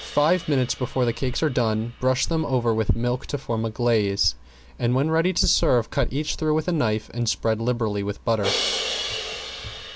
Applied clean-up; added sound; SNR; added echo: none; Crash cymbal; 12 dB; none.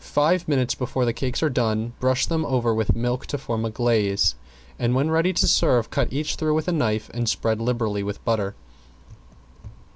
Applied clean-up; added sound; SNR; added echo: none; none; none; none.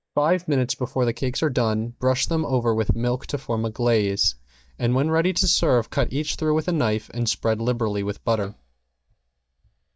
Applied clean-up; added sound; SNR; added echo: neural mask model DeepFilterNet 3.